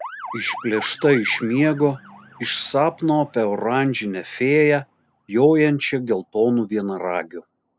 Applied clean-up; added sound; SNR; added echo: none; Motor vehicle (road) / Siren; 20 dB; none.